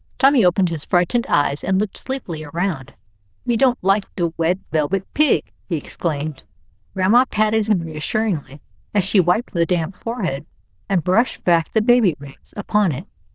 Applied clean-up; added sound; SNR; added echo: neural diffusion model UNIVERSE++.